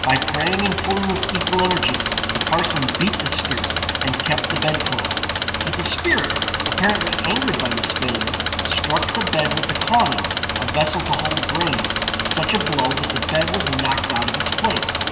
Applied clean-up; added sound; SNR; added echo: none; Engine; -2 dB; reverberation time 2.4 s.